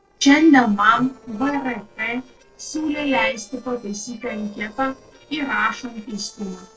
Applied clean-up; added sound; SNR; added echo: neural separator model SepFormer DNS4.